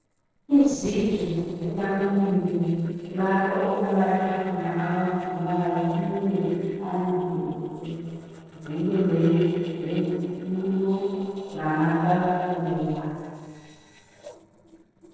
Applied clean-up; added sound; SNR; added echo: neural separator model SepFormer DNS4.